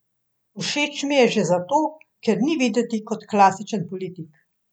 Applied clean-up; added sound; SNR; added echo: none; none; none; none.